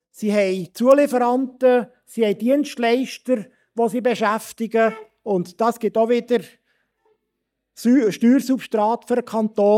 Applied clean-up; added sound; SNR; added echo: neural mask model DeepFilterNet 3.